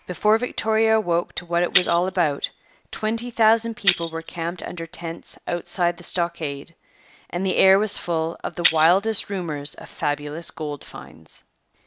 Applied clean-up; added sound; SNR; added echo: none; Shatter; 4 dB; none.